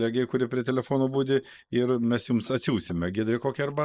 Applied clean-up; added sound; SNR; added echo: neural mask model Resemble Enhance denoiser.